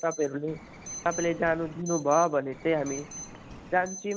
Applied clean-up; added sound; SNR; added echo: none; Alarm + Bird; 13 dB; none.